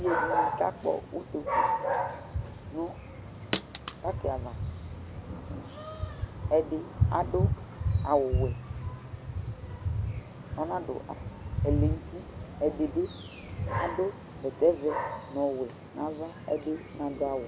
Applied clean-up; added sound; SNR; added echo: none; Dog; 0 dB; none.